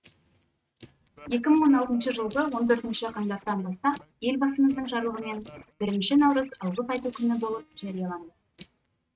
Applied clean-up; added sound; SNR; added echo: neural mask model RNNoise.